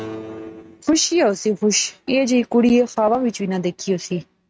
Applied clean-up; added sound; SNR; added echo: neural mask model RNNoise.